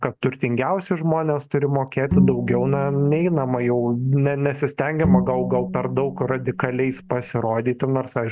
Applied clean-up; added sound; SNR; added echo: none; Bowed string instrument; 4 dB; none.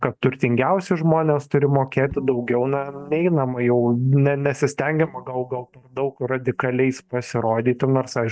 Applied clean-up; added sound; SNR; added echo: neural mask model DeepFilterNet 3.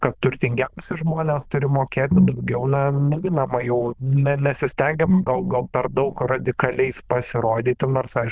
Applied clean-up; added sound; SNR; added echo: neural diffusion model UNIVERSE++.